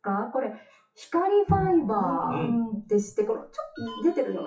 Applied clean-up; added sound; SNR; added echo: classical method WPE with log-MMSE.